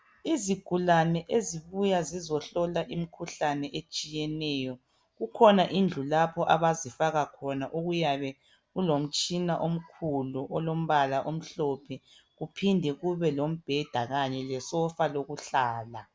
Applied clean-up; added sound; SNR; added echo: none; none; none; none.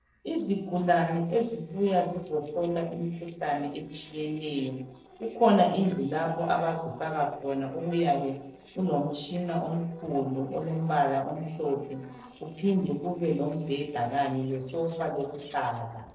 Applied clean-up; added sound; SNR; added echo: neural separator model SepFormer DNS4.